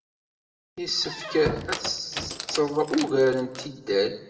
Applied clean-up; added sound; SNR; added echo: none; Squeak; 9 dB; reverberation time 1.0 s.